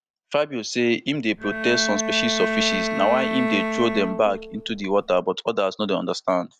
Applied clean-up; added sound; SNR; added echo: none; Bowed string instrument; 3 dB; none.